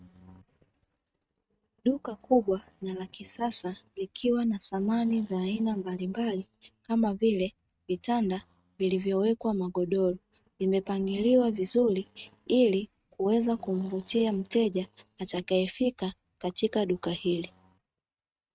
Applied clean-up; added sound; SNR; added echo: neural mask model RNNoise.